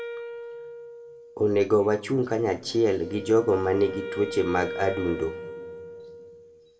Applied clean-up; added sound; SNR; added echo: none; Wind instrument, woodwind instrument; 11 dB; reverberation time 1.6 s.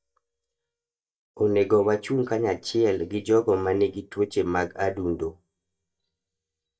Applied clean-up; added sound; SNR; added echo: neural mask model DeepFilterNet 3.